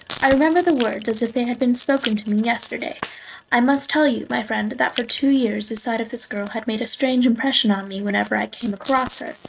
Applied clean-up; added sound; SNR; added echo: neural mask model RNNoise.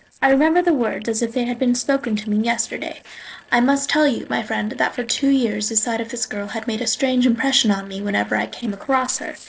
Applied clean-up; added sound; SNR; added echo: neural separator model SepFormer DNS4.